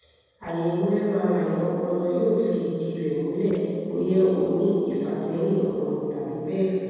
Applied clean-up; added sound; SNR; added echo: neural separator model SepFormer DNS4.